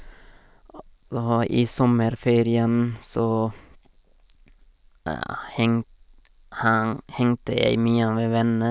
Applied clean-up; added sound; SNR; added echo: none; none; none; none.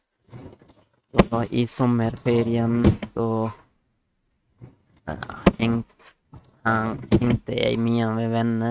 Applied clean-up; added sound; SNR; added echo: neural mask model RNNoise.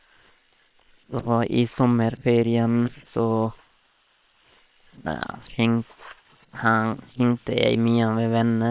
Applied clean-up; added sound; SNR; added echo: neural separator model SepFormer WHAM!.